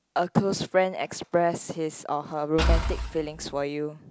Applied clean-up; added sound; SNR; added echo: none; Engine / Car; -1 dB; none.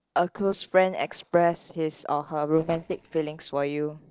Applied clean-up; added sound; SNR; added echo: neural separator model SepFormer DNS4.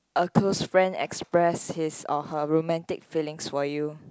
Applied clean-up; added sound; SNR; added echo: none; none; none; none.